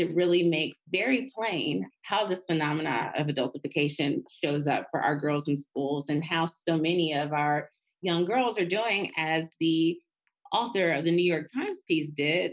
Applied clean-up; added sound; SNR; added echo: none; none; none; none.